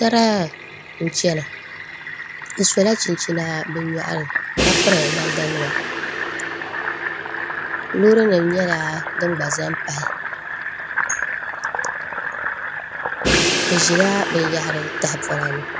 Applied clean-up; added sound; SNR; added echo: none; Crash cymbal + Fill (with liquid); 2 dB; none.